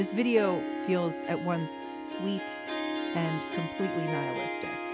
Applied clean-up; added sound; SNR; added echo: none; Harp; 3 dB; none.